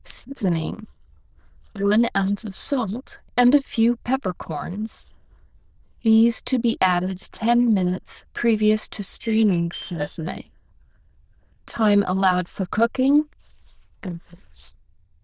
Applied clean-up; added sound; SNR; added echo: neural diffusion model UNIVERSE++.